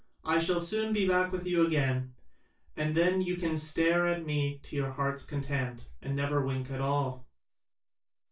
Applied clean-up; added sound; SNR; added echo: none; none; none; reverberation time 0.2 s.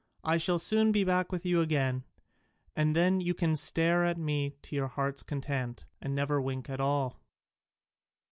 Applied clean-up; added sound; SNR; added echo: none; none; none; none.